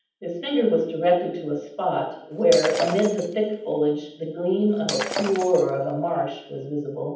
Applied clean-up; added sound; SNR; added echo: none; Shatter; 9 dB; reverberation time 0.8 s.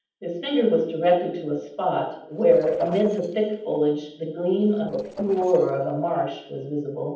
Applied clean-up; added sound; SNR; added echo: neural separator model SepFormer DNS4.